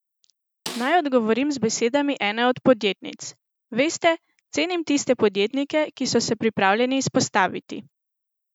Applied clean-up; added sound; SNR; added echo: none; Snare drum; 16 dB; none.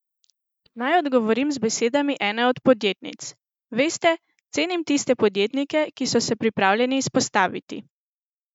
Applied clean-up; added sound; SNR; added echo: neural mask model DeepFilterNet 3.